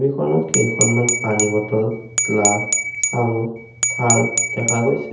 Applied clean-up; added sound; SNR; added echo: none; Glass / Bell; 1 dB; reverberation time 0.7 s.